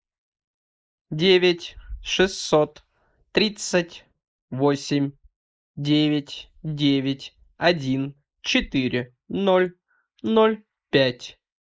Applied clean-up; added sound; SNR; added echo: neural mask model Resemble Enhance denoiser.